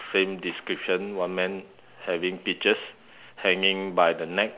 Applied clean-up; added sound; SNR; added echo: none; none; none; none.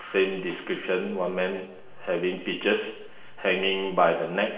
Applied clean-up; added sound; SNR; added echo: none; none; none; reverberation time 1.0 s.